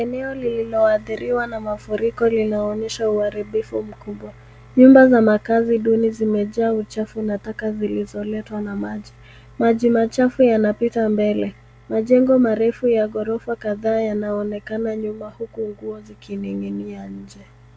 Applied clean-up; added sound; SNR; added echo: none; none; none; none.